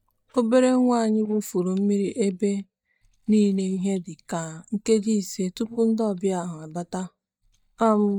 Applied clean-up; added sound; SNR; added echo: neural mask model DeepFilterNet 3.